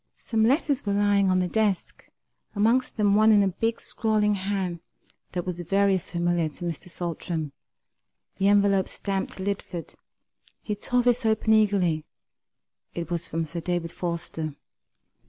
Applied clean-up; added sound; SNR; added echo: none; none; none; none.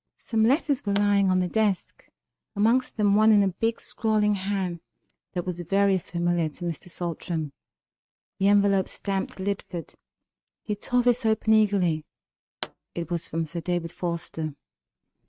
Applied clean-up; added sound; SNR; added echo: neural mask model RNNoise.